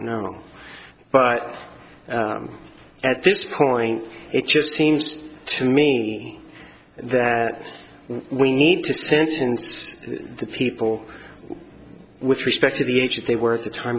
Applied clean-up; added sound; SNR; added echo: none; none; none; none.